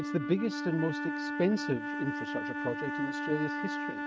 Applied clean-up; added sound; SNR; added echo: neural mask model RNNoise.